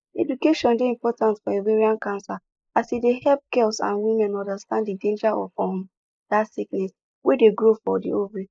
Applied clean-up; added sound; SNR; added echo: neural mask model Resemble Enhance denoiser.